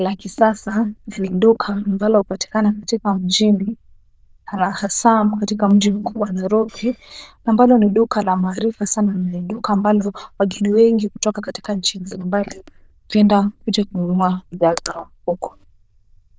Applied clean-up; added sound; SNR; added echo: neural diffusion model UNIVERSE++.